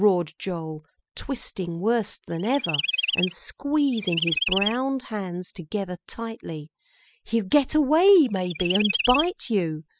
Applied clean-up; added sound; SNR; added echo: classical method spectral subtraction.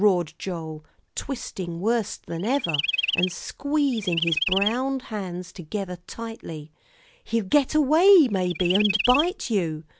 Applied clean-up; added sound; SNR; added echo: none; Chirp, tweet; 4 dB; none.